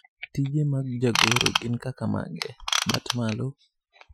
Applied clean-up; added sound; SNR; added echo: classical method Wiener filter.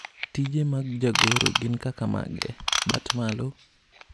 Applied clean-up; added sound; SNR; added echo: none; Ratchet, pawl / Tools; 2 dB; none.